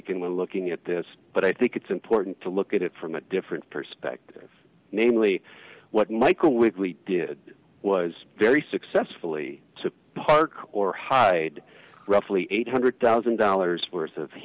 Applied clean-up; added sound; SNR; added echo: none; none; none; none.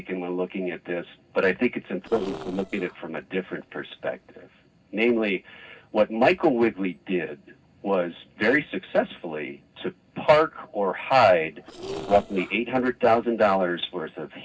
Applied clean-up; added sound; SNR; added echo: neural separator model SepFormer DNS4.